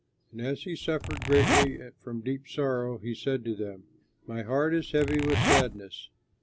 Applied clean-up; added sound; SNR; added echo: none; Zipper (clothing); -2 dB; none.